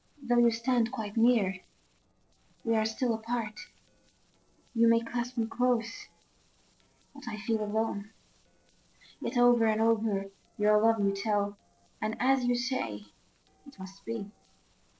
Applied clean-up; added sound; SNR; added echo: neural separator model SepFormer DNS4.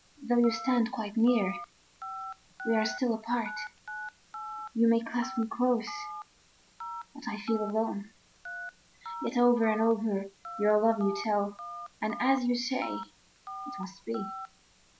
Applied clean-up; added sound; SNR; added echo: none; Telephone; 12 dB; none.